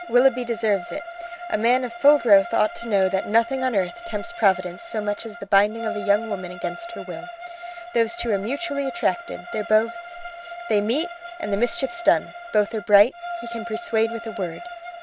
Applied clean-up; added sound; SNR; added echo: none; Bowed string instrument; 12 dB; none.